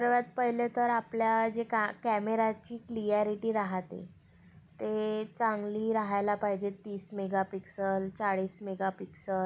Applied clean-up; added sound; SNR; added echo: none; none; none; none.